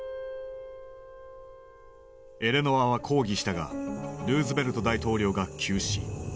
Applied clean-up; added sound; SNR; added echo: none; none; none; none.